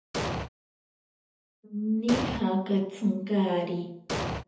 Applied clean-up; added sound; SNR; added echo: none; Explosion; 1 dB; reverberation time 0.7 s.